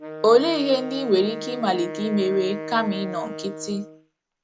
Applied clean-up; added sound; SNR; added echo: none; Wind instrument, woodwind instrument; 11 dB; none.